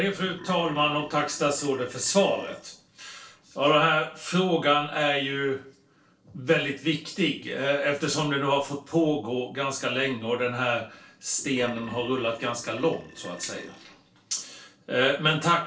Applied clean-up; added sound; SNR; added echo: neural separator model SepFormer DNS4.